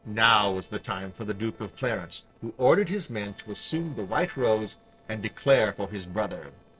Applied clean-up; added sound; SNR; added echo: neural separator model SepFormer DNS4.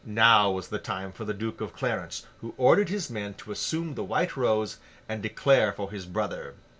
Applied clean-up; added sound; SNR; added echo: none; none; none; none.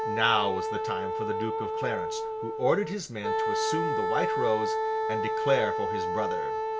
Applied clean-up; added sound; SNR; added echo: none; Wind instrument, woodwind instrument; -2 dB; none.